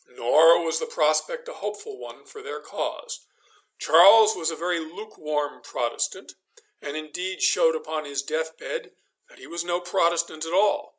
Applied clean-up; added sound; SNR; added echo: none; none; none; none.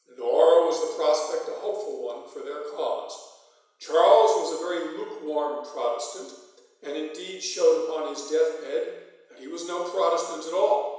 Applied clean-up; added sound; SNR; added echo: none; none; none; reverberation time 1.0 s.